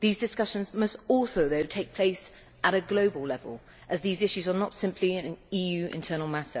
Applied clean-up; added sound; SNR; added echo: none; none; none; none.